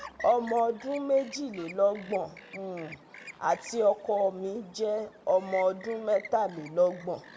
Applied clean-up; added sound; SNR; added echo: none; Chirp, tweet; 19 dB; reverberation time 1.6 s.